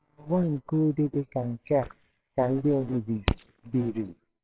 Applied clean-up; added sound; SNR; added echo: neural separator model SepFormer WHAMR!.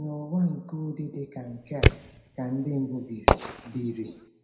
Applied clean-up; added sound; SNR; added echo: none; Fireworks; -4 dB; reverberation time 0.8 s.